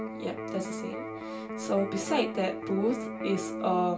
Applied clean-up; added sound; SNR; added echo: none; Electric guitar; 5 dB; reverberation time 0.2 s.